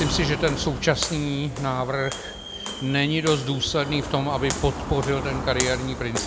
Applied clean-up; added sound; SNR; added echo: none; Walk, footsteps; 7 dB; none.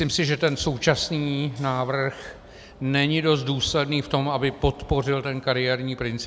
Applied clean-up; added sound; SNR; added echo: none; none; none; none.